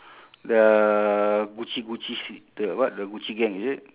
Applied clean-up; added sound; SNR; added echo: none; none; none; none.